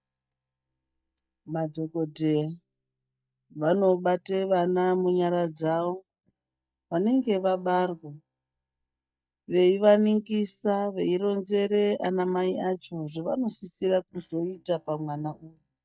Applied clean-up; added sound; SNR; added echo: neural mask model DeepFilterNet 3.